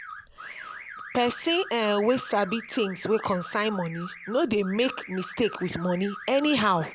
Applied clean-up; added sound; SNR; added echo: none; Alarm / Car; 14 dB; none.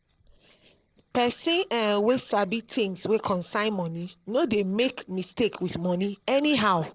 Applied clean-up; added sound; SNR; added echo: neural separator model SepFormer DNS4.